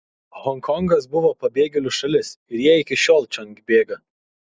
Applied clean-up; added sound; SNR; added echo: none; none; none; none.